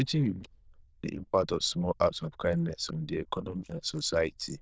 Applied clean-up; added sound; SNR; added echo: neural diffusion model UNIVERSE++.